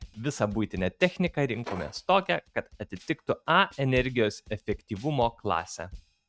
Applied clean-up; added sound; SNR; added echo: neural mask model RNNoise.